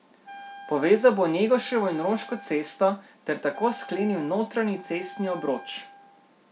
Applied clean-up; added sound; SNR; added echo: none; Wind instrument, woodwind instrument; 19 dB; none.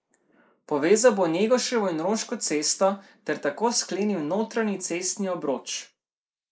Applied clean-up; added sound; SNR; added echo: neural mask model Resemble Enhance denoiser.